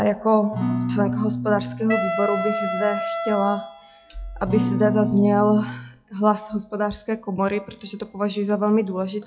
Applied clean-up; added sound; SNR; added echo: classical method log-MMSE.